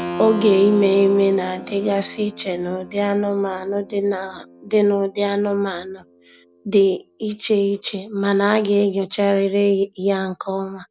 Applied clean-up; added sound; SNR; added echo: none; Keyboard (musical); 16 dB; none.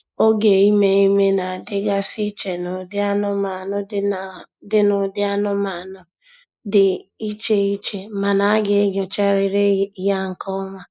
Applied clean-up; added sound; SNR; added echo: neural mask model Resemble Enhance denoiser.